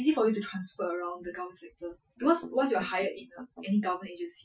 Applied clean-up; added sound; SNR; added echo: classical method Wiener filter.